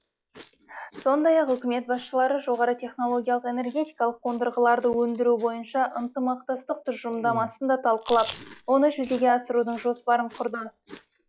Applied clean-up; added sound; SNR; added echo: classical method log-MMSE.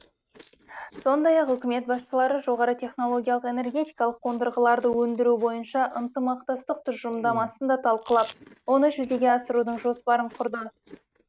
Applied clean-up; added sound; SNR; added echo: neural mask model RNNoise.